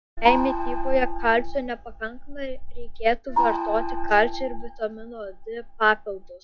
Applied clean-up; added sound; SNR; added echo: classical method log-MMSE.